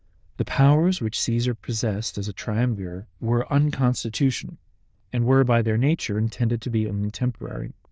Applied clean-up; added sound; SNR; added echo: neural diffusion model UNIVERSE++.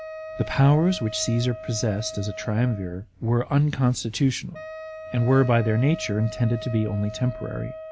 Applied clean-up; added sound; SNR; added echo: none; Wind instrument, woodwind instrument; 14 dB; none.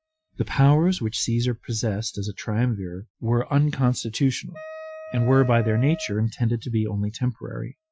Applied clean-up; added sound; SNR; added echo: classical method Wiener filter.